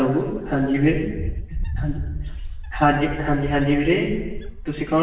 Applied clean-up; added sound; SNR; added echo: none; Wind; 7 dB; reverberation time 1.1 s.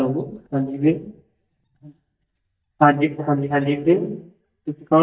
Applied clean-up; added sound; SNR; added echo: neural mask model DeepFilterNet 3.